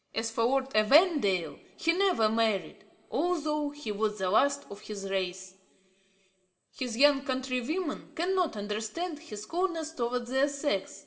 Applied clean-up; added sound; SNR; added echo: none; none; none; reverberation time 0.9 s.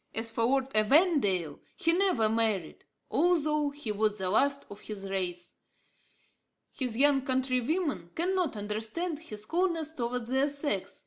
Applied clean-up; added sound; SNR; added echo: none; none; none; none.